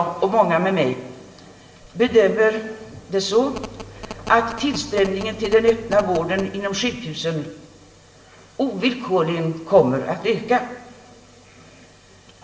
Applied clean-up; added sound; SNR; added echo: none; Telephone; 14 dB; reverberation time 1.0 s.